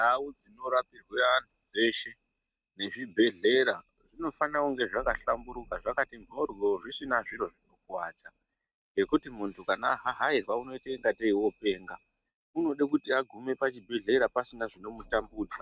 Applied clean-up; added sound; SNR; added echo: neural mask model RNNoise.